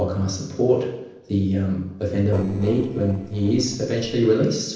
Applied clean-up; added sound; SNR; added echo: neural separator model SepFormer DNS4.